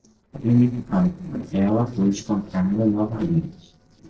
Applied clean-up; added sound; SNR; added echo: neural separator model SepFormer DNS4.